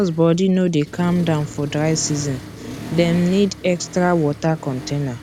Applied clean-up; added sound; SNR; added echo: none; Accelerating, revving, vroom; 14 dB; none.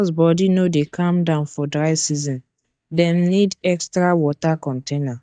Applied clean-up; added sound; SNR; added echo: neural mask model DeepFilterNet 3.